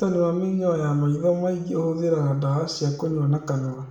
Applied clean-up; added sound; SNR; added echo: none; none; none; reverberation time 0.7 s.